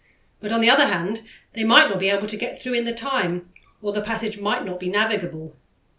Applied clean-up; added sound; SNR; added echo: none; none; none; none.